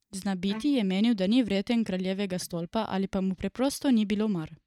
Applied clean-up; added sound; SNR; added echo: neural mask model DeepFilterNet 3.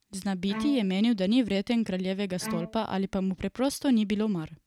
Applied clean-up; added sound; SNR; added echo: none; Bowed string instrument; 13 dB; none.